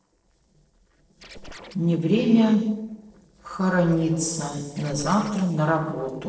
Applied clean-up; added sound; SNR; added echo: neural separator model SepFormer DNS4.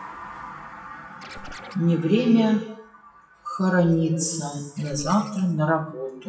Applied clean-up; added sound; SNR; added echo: classical method WPE with log-MMSE.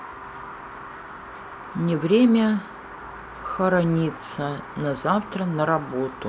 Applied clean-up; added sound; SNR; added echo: none; none; none; none.